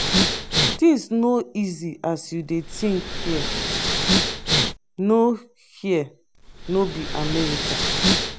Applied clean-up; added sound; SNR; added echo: none; Respiratory sounds; 0 dB; none.